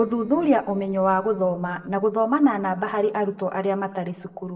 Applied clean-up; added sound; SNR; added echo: neural separator model SepFormer DNS4.